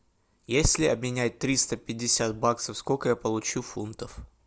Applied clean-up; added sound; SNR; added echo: none; none; none; none.